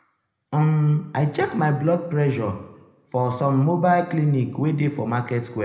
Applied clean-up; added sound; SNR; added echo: none; none; none; reverberation time 0.8 s.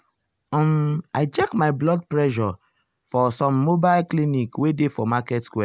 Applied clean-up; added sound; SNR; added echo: none; none; none; none.